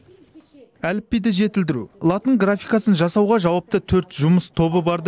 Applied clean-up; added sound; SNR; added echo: none; none; none; none.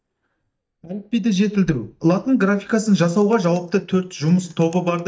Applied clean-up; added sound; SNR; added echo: neural mask model DeepFilterNet 3.